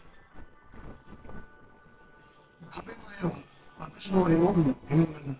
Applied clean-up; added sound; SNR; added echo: neural separator model SepFormer WHAMR!.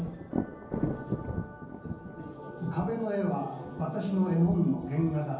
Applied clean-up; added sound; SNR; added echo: none; Thunder; 7 dB; reverberation time 0.7 s.